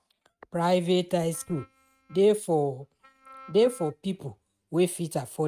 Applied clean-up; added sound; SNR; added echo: neural mask model RNNoise.